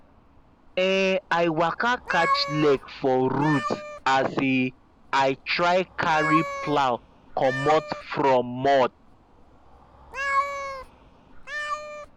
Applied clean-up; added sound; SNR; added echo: none; Meow; 8 dB; none.